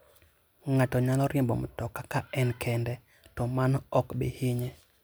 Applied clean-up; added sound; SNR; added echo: none; none; none; none.